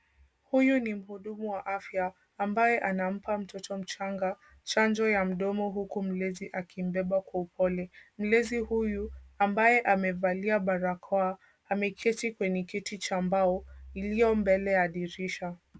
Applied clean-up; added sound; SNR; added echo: none; none; none; none.